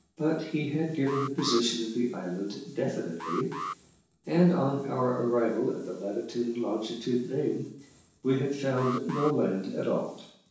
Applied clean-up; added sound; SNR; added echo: none; Alarm; 11 dB; reverberation time 0.7 s.